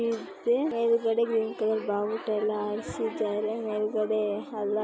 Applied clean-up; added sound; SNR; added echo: none; none; none; none.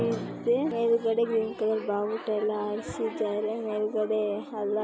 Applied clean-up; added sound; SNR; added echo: none; Drum; 16 dB; none.